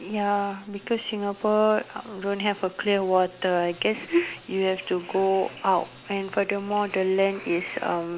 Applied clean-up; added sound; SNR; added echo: none; Wind instrument, woodwind instrument; 2 dB; none.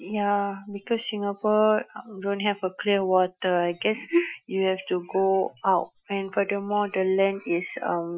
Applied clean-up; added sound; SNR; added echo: classical method Wiener filter.